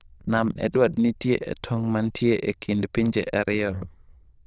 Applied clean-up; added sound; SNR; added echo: neural diffusion model UNIVERSE++.